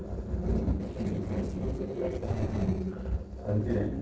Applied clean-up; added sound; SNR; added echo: neural separator model SepFormer DNS4.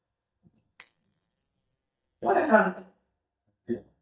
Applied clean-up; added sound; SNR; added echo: neural mask model DeepFilterNet 3.